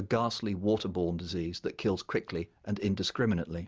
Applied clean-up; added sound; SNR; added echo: none; none; none; none.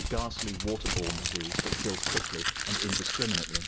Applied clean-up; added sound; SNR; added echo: none; Crumpling, crinkling; -4 dB; none.